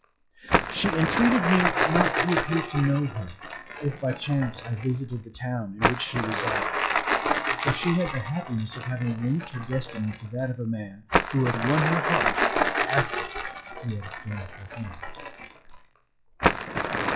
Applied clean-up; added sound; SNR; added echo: classical method log-MMSE.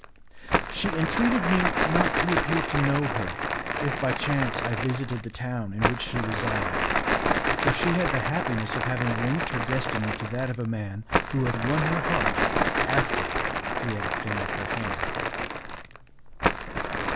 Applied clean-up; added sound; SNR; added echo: none; Crumpling, crinkling; -2 dB; none.